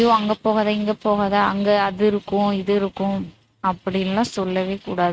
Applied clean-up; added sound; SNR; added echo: neural mask model RNNoise.